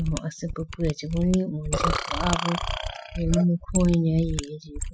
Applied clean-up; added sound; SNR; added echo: classical method spectral subtraction.